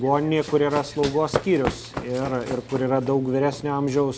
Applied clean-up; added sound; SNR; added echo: none; Run; 10 dB; none.